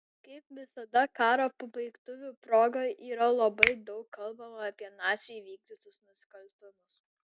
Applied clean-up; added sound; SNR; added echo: none; Finger snapping; 2 dB; none.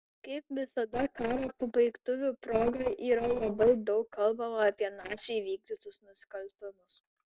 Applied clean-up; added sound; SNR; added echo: neural separator model SepFormer DNS4.